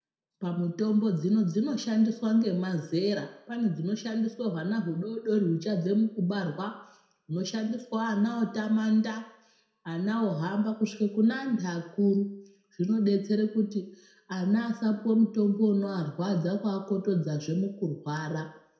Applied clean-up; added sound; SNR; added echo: none; none; none; reverberation time 0.6 s.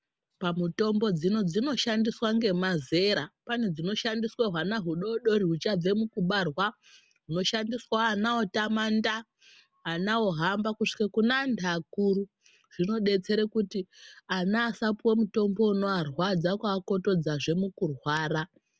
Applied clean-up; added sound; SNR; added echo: none; none; none; none.